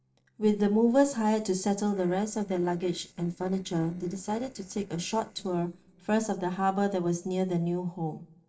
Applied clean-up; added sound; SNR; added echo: neural separator model SepFormer DNS4.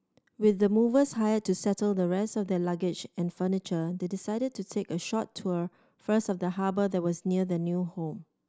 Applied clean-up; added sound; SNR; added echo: none; none; none; none.